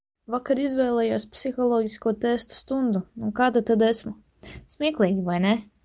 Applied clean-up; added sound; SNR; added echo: none; none; none; none.